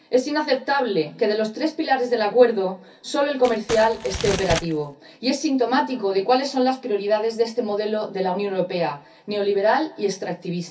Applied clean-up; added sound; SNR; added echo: none; Crumpling, crinkling; 8 dB; reverberation time 0.3 s.